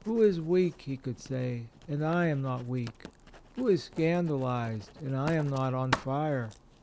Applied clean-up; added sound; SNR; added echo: none; Writing; 14 dB; none.